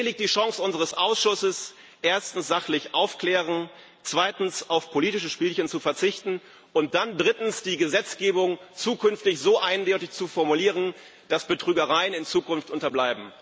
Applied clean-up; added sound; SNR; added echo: none; none; none; none.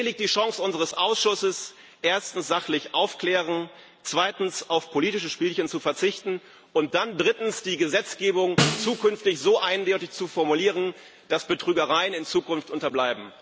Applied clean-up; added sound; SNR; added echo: none; Snare drum; 4 dB; none.